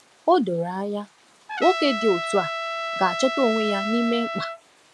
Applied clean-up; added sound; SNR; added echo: none; Trumpet; 5 dB; none.